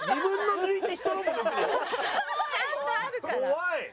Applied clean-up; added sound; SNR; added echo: none; none; none; none.